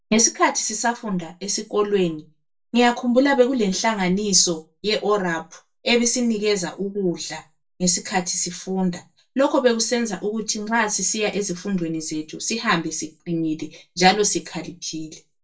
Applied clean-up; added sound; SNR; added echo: none; none; none; reverberation time 0.2 s.